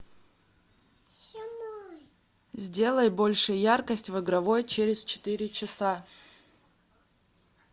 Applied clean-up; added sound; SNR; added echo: none; none; none; none.